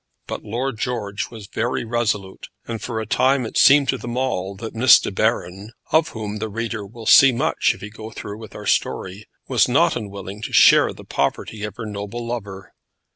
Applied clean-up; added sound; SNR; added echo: none; none; none; none.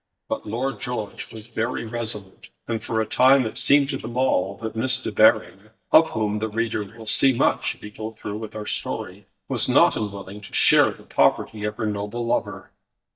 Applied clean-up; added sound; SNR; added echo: neural mask model DeepFilterNet 3.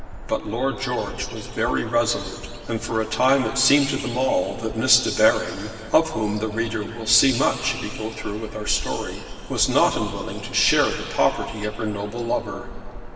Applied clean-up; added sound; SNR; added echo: none; Bird vocalization, bird call, bird song; 12 dB; reverberation time 2.4 s.